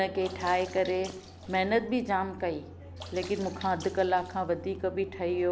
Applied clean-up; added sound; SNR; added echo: none; Sink (filling or washing) / Water / Splash, splatter; 20 dB; none.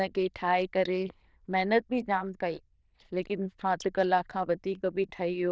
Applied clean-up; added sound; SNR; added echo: neural diffusion model UNIVERSE++.